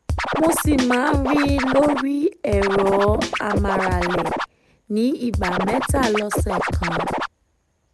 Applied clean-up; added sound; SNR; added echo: none; Scratching (performance technique); 1 dB; none.